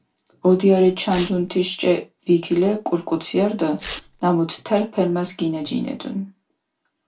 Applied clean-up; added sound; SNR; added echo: none; Tearing; 15 dB; reverberation time 0.2 s.